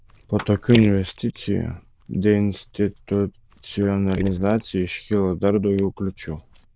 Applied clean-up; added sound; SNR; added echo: neural diffusion model UNIVERSE++.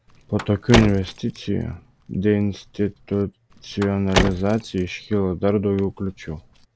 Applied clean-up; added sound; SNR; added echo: none; Car; 7 dB; none.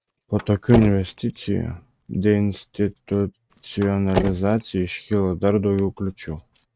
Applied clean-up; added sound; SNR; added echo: neural mask model RNNoise.